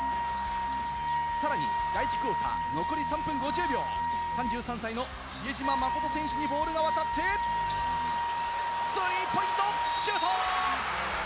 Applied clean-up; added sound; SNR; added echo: none; Wind instrument, woodwind instrument; -2 dB; none.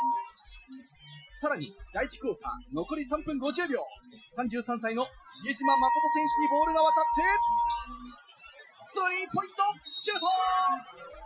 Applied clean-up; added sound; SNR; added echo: classical method Wiener filter.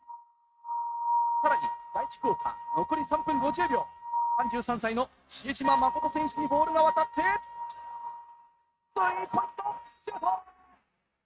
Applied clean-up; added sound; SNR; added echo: neural mask model RNNoise.